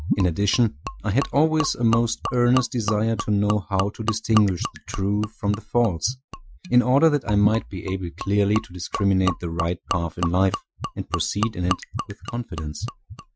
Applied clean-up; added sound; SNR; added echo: classical method Wiener filter.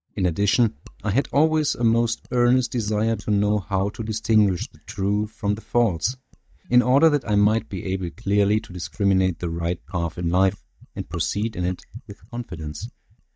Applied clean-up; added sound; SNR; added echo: neural mask model DeepFilterNet 3.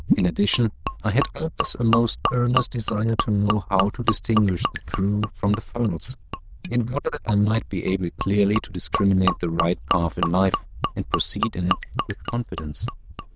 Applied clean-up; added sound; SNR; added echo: neural diffusion model UNIVERSE++.